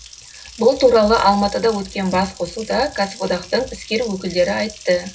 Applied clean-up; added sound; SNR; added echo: none; Water tap, faucet; 19 dB; reverberation time 0.4 s.